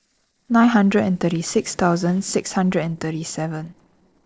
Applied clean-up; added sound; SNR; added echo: neural separator model SepFormer DNS4.